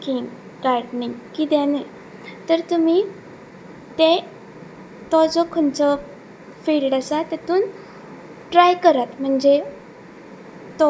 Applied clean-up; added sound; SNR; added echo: none; none; none; none.